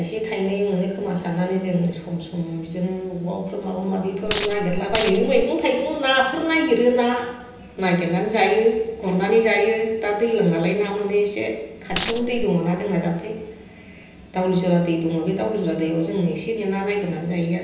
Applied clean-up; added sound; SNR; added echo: none; Coin (dropping); -1 dB; reverberation time 0.9 s.